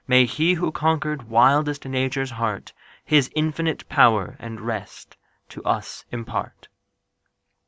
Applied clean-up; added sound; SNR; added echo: none; none; none; none.